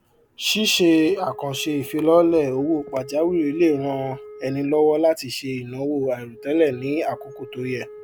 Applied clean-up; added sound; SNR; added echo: none; Wind instrument, woodwind instrument; 19 dB; none.